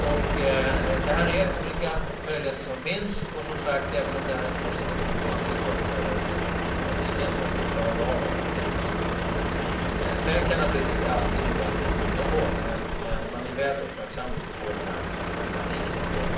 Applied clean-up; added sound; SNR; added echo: none; Truck; -4 dB; reverberation time 0.6 s.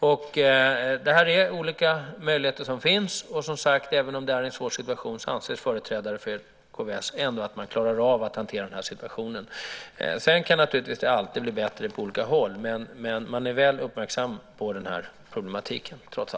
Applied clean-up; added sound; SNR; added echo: none; none; none; none.